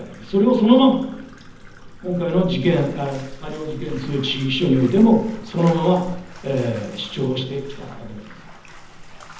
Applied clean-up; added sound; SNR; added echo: none; Bathtub (filling or washing); 17 dB; reverberation time 0.8 s.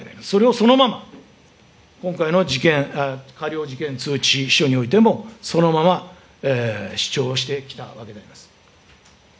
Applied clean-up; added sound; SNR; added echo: none; none; none; none.